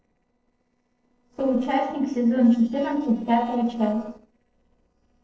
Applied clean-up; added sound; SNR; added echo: neural separator model SepFormer DNS4.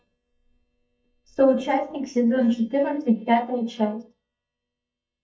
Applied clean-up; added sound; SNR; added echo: neural mask model DeepFilterNet 3.